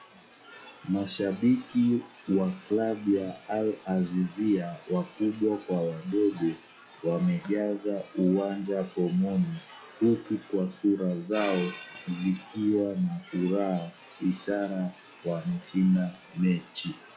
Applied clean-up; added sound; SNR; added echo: classical method log-MMSE.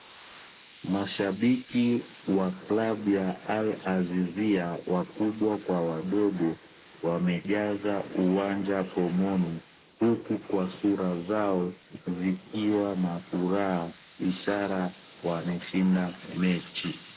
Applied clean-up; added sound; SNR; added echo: neural mask model Resemble Enhance denoiser.